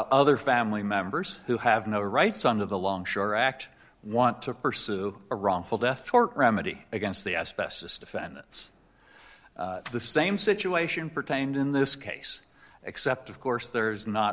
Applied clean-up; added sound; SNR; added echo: none; none; none; none.